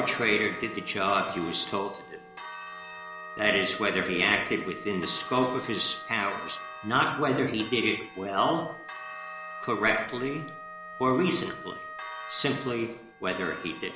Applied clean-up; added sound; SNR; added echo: none; Church bell + Wind instrument, woodwind instrument; 12 dB; none.